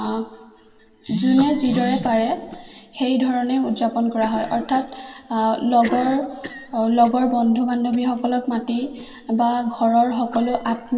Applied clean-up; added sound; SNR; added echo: none; Cough; 19 dB; reverberation time 1.8 s.